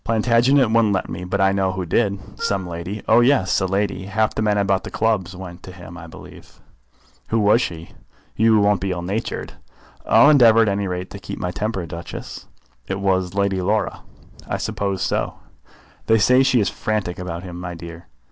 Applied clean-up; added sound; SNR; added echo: none; Wind instrument, woodwind instrument; 16 dB; none.